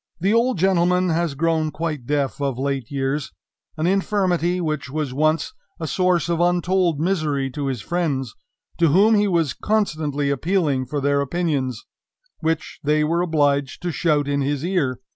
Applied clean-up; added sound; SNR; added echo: none; none; none; none.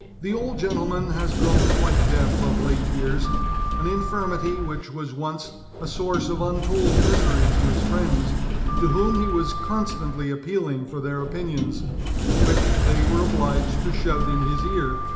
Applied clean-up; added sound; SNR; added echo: none; Sliding door; -4 dB; reverberation time 0.8 s.